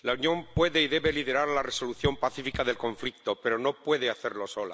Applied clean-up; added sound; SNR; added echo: none; Raindrop / Drip; 11 dB; none.